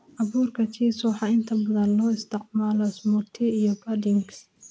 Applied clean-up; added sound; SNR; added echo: none; none; none; none.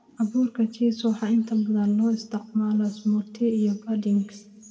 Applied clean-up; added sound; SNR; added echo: none; none; none; reverberation time 1.0 s.